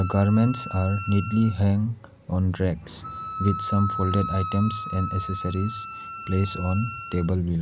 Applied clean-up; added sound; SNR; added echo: none; Wind instrument, woodwind instrument; 10 dB; none.